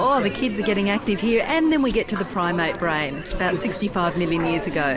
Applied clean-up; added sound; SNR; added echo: none; Fire; 17 dB; none.